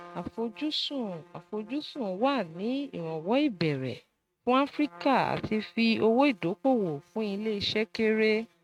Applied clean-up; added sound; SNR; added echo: neural mask model RNNoise.